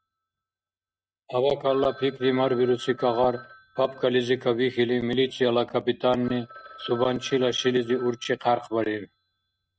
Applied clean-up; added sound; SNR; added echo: neural mask model RNNoise.